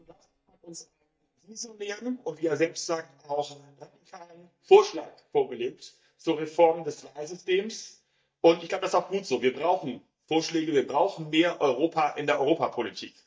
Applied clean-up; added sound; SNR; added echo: neural mask model DeepFilterNet 3.